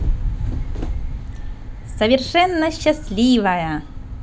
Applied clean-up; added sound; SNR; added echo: none; Wind; 5 dB; none.